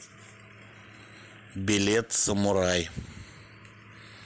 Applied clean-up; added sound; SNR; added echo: none; none; none; none.